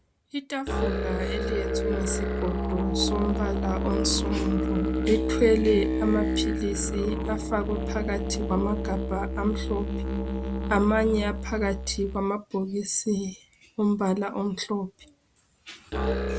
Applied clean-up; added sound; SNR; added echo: none; Musical instrument; 1 dB; none.